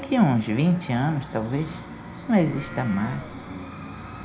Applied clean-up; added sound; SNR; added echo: none; Livestock, farm animals, working animals; 18 dB; reverberation time 0.4 s.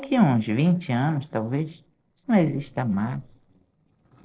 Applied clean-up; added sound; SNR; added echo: neural separator model SepFormer DNS4.